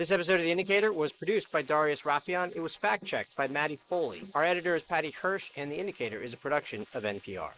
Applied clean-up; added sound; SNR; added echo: neural mask model Resemble Enhance denoiser.